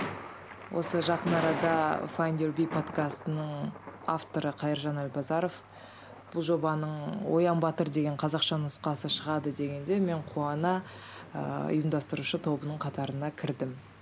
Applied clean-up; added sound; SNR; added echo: none; Thunder; 12 dB; none.